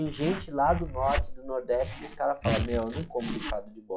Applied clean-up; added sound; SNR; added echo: classical method log-MMSE.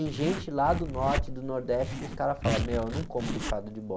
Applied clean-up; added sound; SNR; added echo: none; Zipper (clothing); 3 dB; none.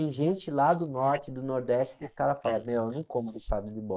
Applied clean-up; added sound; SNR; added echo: neural mask model Resemble Enhance denoiser.